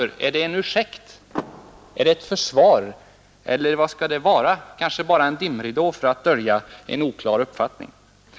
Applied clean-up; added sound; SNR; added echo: none; Car; 19 dB; none.